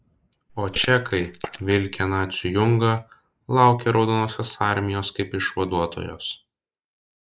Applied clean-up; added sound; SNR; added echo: neural mask model Resemble Enhance denoiser.